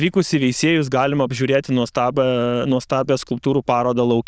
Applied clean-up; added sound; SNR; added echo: neural diffusion model UNIVERSE++.